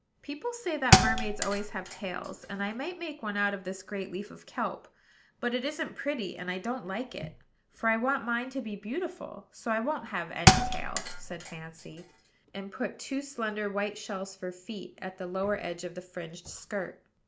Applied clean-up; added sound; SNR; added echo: none; Thump, thud; -5 dB; none.